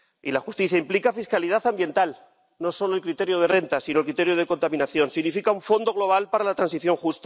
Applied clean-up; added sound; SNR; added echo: none; none; none; none.